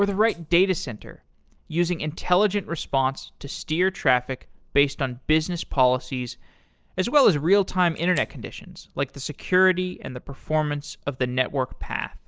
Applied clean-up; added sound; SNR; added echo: neural separator model SepFormer DNS4.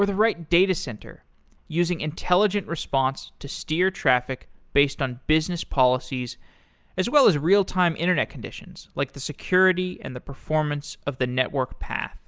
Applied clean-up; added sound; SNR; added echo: none; none; none; none.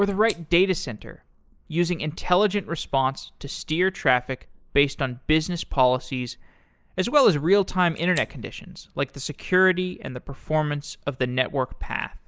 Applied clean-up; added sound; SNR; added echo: neural mask model Resemble Enhance denoiser.